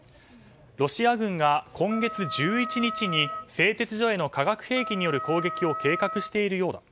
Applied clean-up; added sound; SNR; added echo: none; Wind instrument, woodwind instrument; 8 dB; none.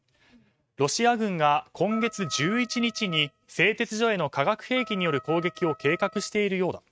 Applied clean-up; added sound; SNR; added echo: neural mask model RNNoise.